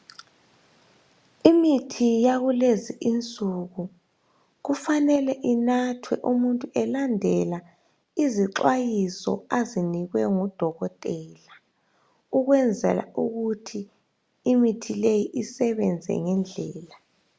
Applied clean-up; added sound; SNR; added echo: none; none; none; none.